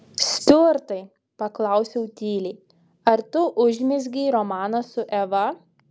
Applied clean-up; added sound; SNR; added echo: none; none; none; none.